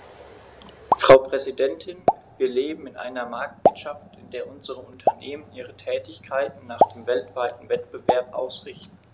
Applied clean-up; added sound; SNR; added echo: none; Explosion; 2 dB; none.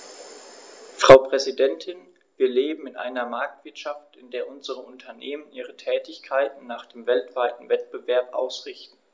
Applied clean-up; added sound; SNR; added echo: none; none; none; none.